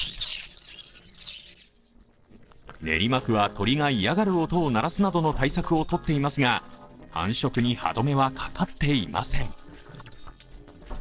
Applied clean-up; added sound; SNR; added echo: neural separator model SepFormer DNS4.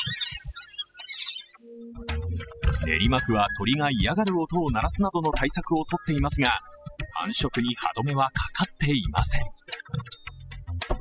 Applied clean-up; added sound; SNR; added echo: classical method spectral subtraction.